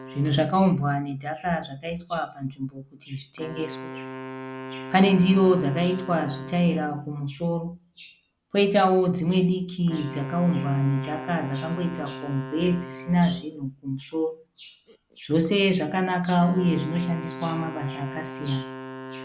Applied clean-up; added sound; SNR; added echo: none; Wind instrument, woodwind instrument; 14 dB; none.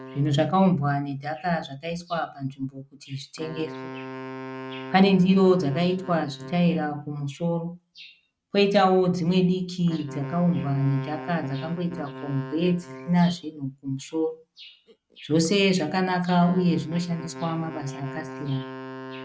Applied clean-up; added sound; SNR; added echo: neural mask model RNNoise.